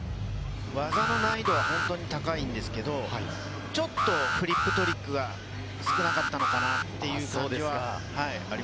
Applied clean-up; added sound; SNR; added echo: none; Alarm; -1 dB; none.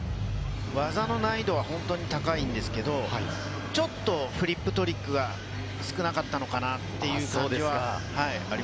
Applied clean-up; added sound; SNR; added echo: none; none; none; none.